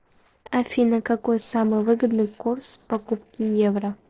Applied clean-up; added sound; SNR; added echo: neural separator model SepFormer DNS4.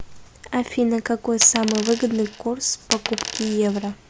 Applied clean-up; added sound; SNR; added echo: none; Coin (dropping); 7 dB; none.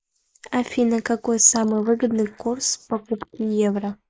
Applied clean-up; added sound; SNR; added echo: neural mask model Resemble Enhance denoiser.